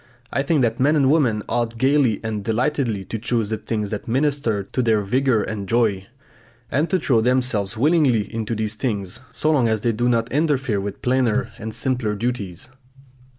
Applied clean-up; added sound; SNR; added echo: none; none; none; none.